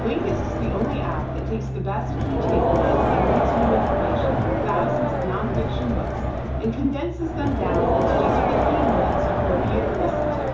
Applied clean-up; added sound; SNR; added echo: none; Crowd; -4 dB; reverberation time 0.7 s.